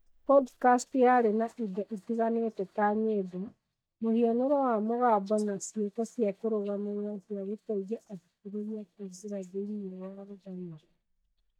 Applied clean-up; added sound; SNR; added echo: neural mask model DeepFilterNet 3.